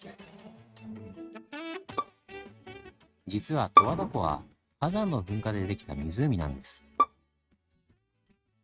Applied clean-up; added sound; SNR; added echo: neural mask model RNNoise.